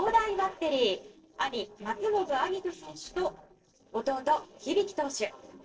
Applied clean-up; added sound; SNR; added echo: neural separator model SepFormer DNS4.